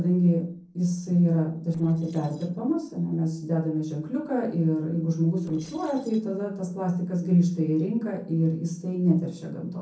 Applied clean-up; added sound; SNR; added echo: neural separator model SepFormer DNS4.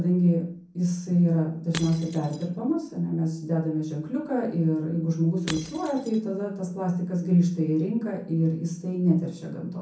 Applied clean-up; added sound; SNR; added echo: none; Shatter / Crushing; 17 dB; reverberation time 0.6 s.